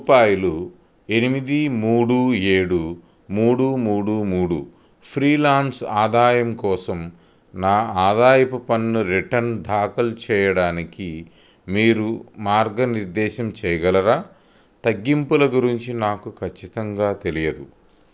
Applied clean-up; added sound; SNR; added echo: none; none; none; none.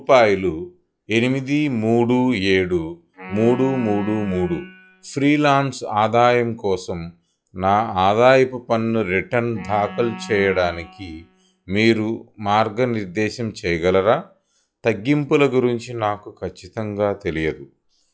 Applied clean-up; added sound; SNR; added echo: classical method log-MMSE.